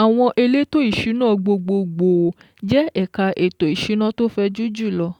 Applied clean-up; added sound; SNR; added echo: none; none; none; none.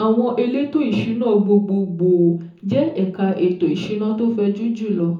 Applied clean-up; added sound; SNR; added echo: none; none; none; reverberation time 0.6 s.